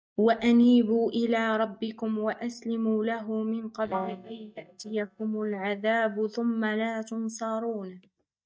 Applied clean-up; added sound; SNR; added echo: neural mask model DeepFilterNet 3.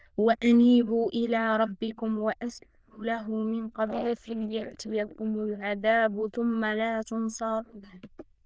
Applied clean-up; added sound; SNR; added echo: neural diffusion model UNIVERSE++.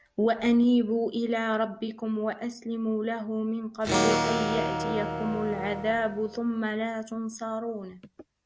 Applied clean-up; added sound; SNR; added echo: none; Acoustic guitar / Strum; 1 dB; none.